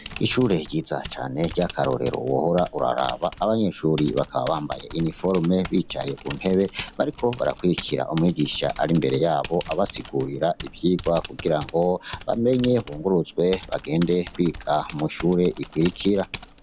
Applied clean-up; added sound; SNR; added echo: none; Typing; 16 dB; none.